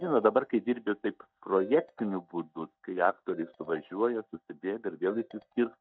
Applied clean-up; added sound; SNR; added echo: neural mask model DeepFilterNet 3.